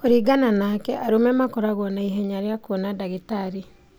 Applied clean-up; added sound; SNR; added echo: none; none; none; none.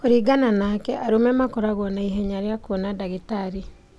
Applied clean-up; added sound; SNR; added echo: none; Bird vocalization, bird call, bird song; 19 dB; none.